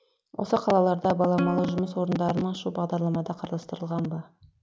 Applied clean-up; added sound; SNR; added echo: none; Plucked string instrument; 13 dB; none.